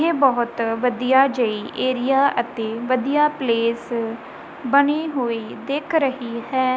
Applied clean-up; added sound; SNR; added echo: none; none; none; none.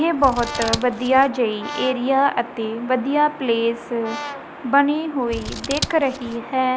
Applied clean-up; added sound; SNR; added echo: none; Brass instrument + Scissors; 11 dB; none.